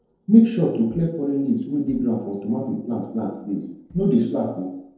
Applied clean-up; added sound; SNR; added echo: neural separator model SepFormer DNS4.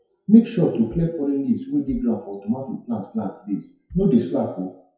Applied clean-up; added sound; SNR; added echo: classical method WPE with log-MMSE.